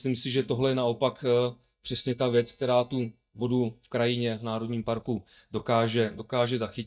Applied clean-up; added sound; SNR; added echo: neural mask model DeepFilterNet 3.